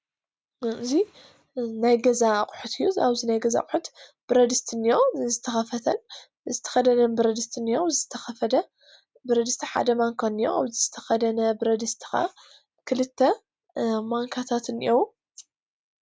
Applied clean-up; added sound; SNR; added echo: none; none; none; none.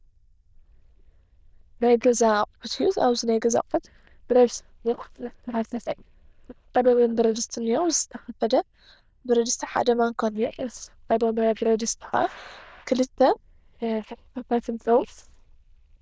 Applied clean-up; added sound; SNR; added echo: neural diffusion model UNIVERSE++.